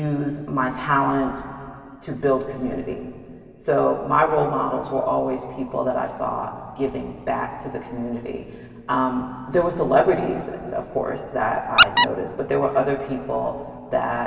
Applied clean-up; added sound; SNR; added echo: none; Squeak; -1 dB; reverberation time 2.6 s.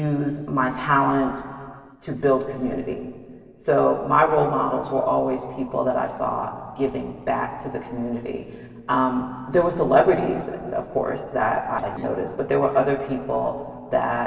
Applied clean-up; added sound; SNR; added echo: neural separator model SepFormer DNS4.